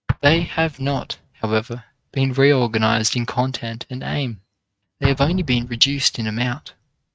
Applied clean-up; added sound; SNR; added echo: neural mask model RNNoise.